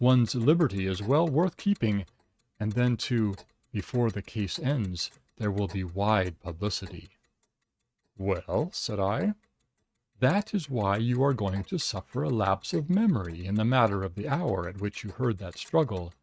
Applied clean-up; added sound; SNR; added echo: neural mask model RNNoise.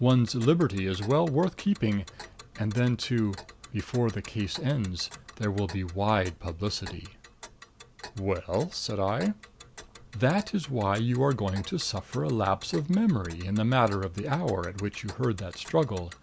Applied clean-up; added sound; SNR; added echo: none; Tick; 19 dB; none.